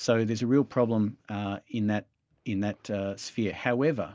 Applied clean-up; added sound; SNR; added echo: none; none; none; none.